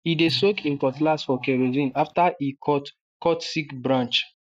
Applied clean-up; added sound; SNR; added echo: neural mask model DeepFilterNet 3.